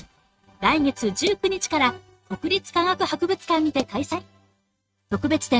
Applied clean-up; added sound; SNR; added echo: neural mask model RNNoise.